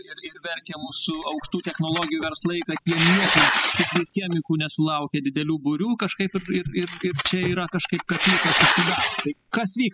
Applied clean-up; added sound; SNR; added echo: classical method spectral subtraction.